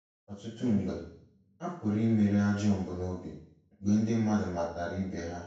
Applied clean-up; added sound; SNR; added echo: none; none; none; reverberation time 0.6 s.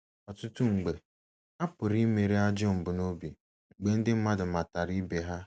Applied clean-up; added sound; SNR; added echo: none; none; none; none.